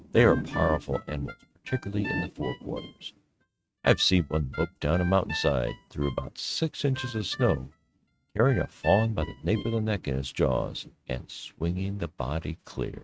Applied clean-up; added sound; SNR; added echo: neural mask model RNNoise.